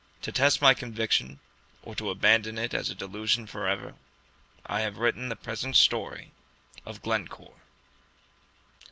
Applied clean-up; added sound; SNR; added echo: none; none; none; none.